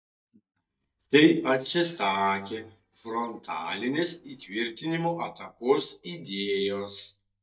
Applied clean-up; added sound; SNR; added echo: neural mask model DeepFilterNet 3.